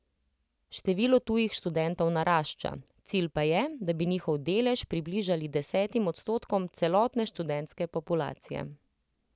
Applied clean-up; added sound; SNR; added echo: none; none; none; none.